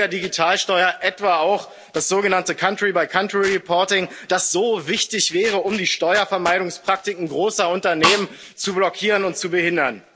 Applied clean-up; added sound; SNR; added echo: none; Snare drum; 2 dB; none.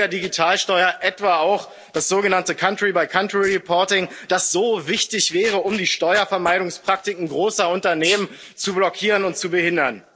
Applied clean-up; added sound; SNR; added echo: neural mask model Resemble Enhance denoiser.